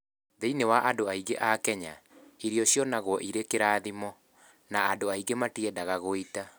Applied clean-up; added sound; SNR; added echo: none; none; none; none.